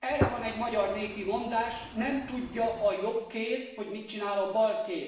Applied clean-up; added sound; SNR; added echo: none; Gunshot, gunfire; 7 dB; reverberation time 0.7 s.